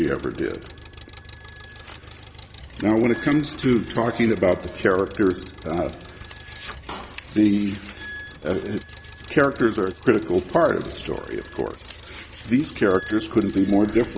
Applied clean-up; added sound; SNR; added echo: none; Engine + Wind instrument, woodwind instrument; 18 dB; none.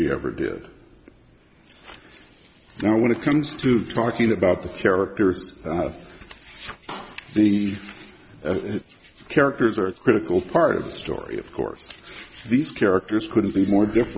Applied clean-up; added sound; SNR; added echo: none; none; none; none.